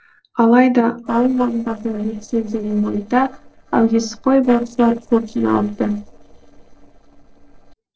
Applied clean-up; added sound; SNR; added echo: neural separator model SepFormer DNS4.